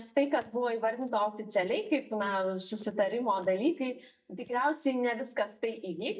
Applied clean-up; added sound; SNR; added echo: neural mask model DeepFilterNet 3.